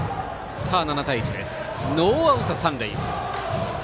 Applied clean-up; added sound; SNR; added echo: none; none; none; none.